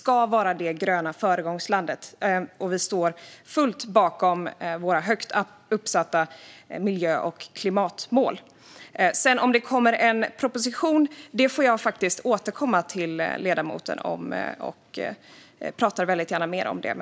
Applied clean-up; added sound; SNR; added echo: none; none; none; none.